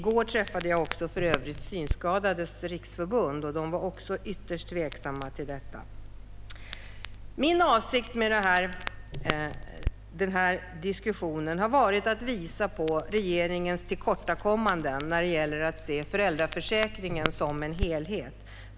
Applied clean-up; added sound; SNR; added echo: none; Crackle; 9 dB; none.